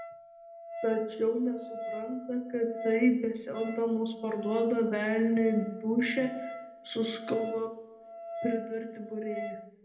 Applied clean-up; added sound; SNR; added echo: none; Wind instrument, woodwind instrument; 11 dB; reverberation time 0.8 s.